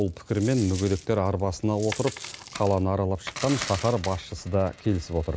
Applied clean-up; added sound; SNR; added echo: none; Coin (dropping); 14 dB; none.